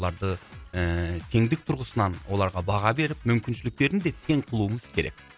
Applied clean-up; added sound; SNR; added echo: none; none; none; none.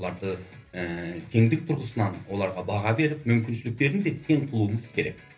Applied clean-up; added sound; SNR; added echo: none; none; none; reverberation time 0.3 s.